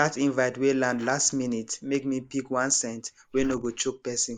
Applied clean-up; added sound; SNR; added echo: neural mask model Resemble Enhance denoiser.